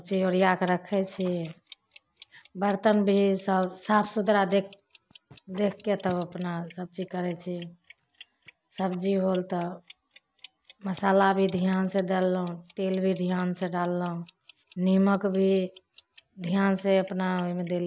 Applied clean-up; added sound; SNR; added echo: none; Clock; 18 dB; none.